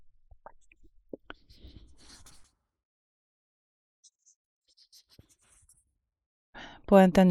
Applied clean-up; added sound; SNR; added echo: neural mask model Resemble Enhance denoiser.